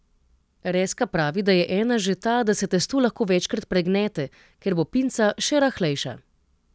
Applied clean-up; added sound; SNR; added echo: none; none; none; none.